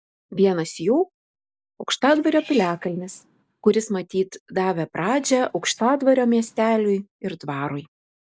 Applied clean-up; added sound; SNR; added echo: neural mask model DeepFilterNet 3.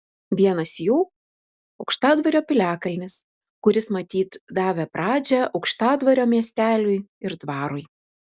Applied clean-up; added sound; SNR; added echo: none; none; none; none.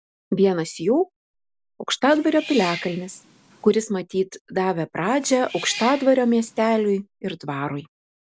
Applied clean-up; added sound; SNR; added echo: none; Cat; 17 dB; none.